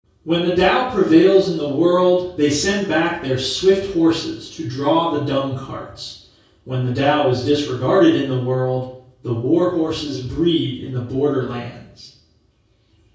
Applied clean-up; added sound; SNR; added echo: none; none; none; reverberation time 0.6 s.